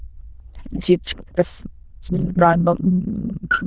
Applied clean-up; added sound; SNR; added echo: neural diffusion model UNIVERSE++.